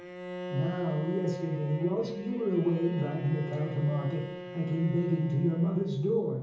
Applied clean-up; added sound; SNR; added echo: none; Bowed string instrument; 12 dB; reverberation time 0.7 s.